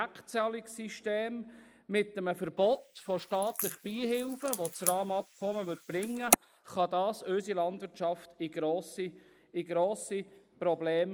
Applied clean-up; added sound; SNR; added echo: neural mask model Resemble Enhance denoiser.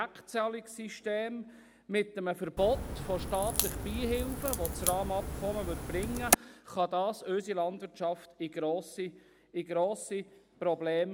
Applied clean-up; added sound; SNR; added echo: none; Crack; 0 dB; none.